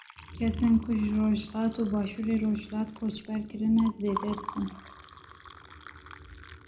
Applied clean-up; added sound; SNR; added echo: none; Liquid; 16 dB; reverberation time 0.3 s.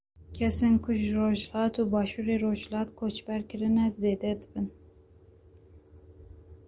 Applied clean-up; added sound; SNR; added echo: none; none; none; none.